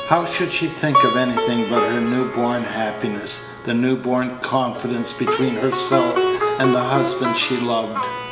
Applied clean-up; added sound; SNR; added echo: none; Plucked string instrument; 3 dB; none.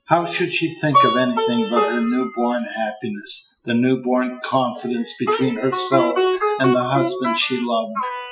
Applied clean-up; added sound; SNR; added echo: classical method Wiener filter.